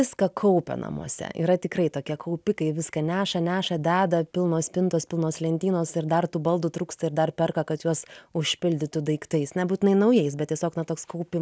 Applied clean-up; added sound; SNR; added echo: none; none; none; none.